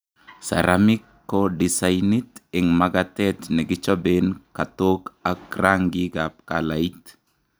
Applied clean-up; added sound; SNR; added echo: none; none; none; none.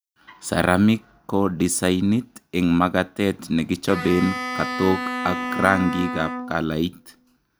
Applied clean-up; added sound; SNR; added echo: none; Bowed string instrument; 7 dB; none.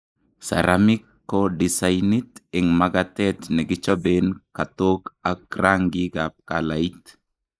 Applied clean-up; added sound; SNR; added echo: neural mask model Resemble Enhance denoiser.